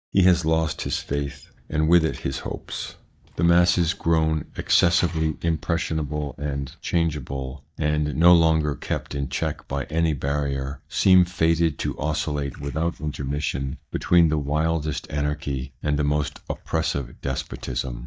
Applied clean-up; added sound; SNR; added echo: neural mask model DeepFilterNet 3.